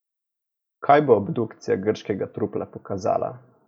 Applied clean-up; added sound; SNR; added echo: none; none; none; none.